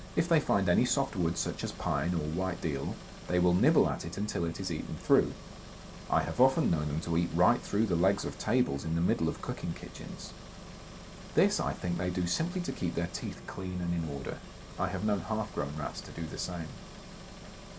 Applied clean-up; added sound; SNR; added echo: none; Engine; 15 dB; none.